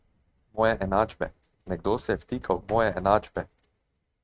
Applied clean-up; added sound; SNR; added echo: neural mask model RNNoise.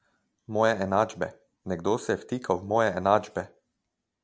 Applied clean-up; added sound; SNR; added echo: none; none; none; none.